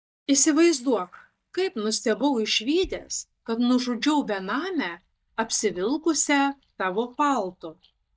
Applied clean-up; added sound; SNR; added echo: neural mask model DeepFilterNet 3.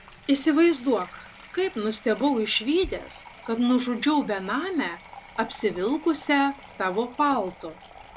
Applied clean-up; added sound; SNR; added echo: none; Sink (filling or washing) / Water tap, faucet; 20 dB; none.